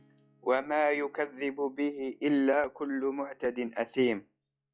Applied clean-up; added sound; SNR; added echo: classical method log-MMSE.